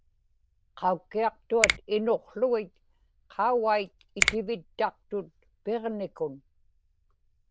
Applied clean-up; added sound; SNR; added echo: neural diffusion model UNIVERSE++.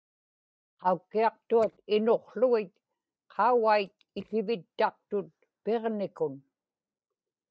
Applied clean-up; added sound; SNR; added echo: neural mask model DeepFilterNet 3.